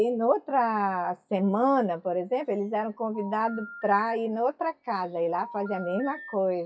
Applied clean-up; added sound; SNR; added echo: classical method WPE with log-MMSE.